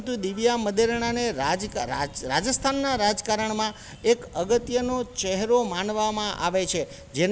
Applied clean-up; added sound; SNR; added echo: none; none; none; none.